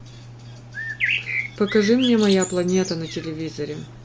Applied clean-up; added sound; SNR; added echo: none; Bird; 6 dB; none.